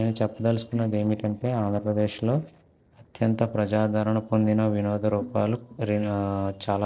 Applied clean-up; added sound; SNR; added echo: neural separator model SepFormer DNS4.